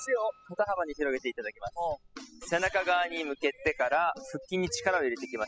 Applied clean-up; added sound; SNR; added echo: classical method spectral subtraction.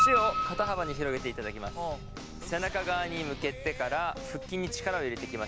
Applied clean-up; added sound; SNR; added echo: none; Piano; 2 dB; none.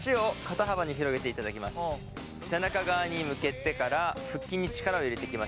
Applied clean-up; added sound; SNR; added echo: none; none; none; none.